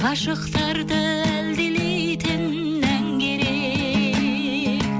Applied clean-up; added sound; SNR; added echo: none; none; none; none.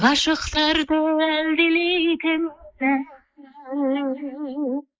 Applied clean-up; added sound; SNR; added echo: neural mask model Resemble Enhance denoiser.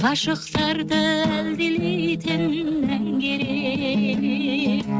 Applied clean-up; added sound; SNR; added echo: neural mask model RNNoise.